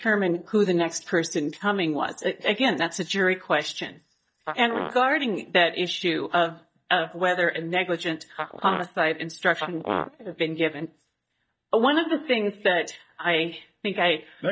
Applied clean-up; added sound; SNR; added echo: neural mask model DeepFilterNet 3.